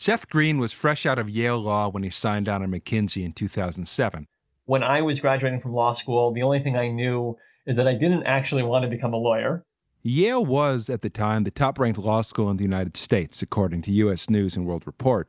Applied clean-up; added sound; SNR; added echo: none; none; none; none.